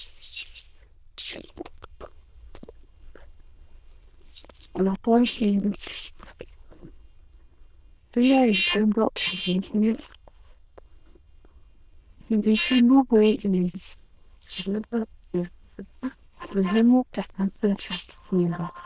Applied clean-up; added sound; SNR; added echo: neural diffusion model UNIVERSE++.